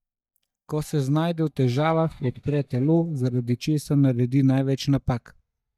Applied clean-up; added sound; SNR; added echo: neural mask model DeepFilterNet 3.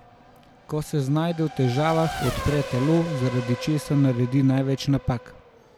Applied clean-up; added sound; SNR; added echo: none; Race car, auto racing / Accelerating, revving, vroom; 12 dB; none.